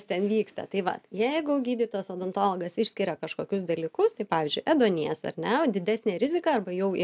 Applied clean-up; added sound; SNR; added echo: none; none; none; none.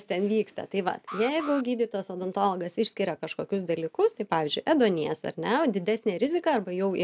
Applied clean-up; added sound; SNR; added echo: none; Alarm; 16 dB; none.